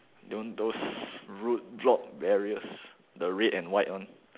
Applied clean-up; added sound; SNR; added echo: none; none; none; none.